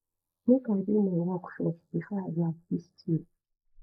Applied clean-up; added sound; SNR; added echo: neural mask model Resemble Enhance denoiser.